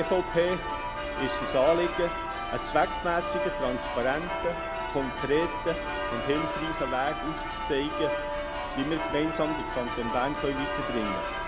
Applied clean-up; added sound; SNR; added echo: none; Church bell; 2 dB; none.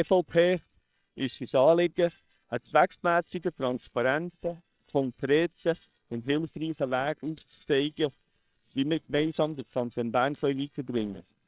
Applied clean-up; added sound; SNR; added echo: neural separator model SepFormer WHAM!.